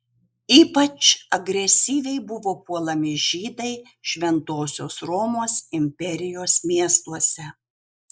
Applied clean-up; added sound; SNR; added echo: neural mask model Resemble Enhance denoiser.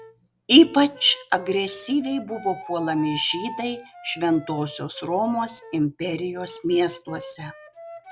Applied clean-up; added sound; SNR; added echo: none; Wind instrument, woodwind instrument; 18 dB; none.